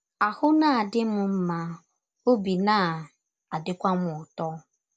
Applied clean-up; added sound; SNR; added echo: none; none; none; none.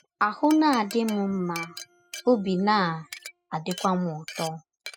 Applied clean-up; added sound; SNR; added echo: classical method spectral subtraction.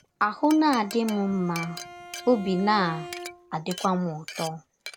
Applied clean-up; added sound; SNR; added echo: none; Glass + Bowed string instrument; 14 dB; none.